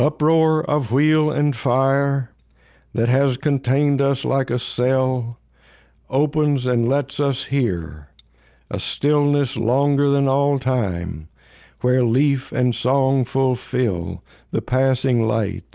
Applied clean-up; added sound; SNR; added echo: none; none; none; none.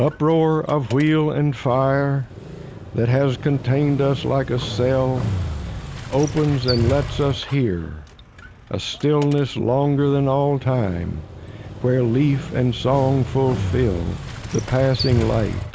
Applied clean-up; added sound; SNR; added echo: none; Motorcycle; 9 dB; none.